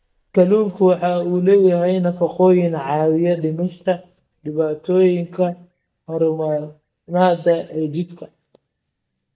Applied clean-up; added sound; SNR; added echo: neural mask model DeepFilterNet 3.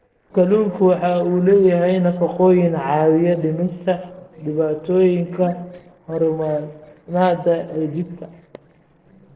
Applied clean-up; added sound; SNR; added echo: neural separator model SepFormer DNS4.